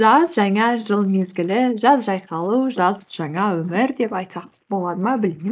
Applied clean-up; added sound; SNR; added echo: neural mask model Resemble Enhance denoiser.